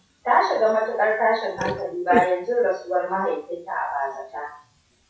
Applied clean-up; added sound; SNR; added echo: classical method WPE with log-MMSE.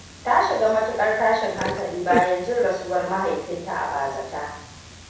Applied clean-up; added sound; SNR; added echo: none; Burping, eructation; 11 dB; reverberation time 0.7 s.